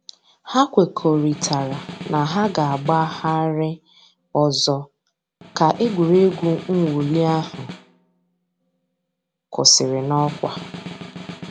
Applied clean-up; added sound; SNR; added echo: none; Snare drum; 16 dB; none.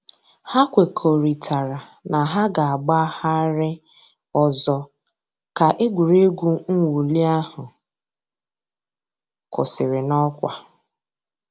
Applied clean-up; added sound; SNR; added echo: none; none; none; none.